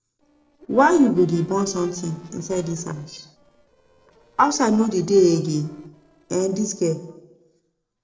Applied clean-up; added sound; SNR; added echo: neural separator model SepFormer DNS4.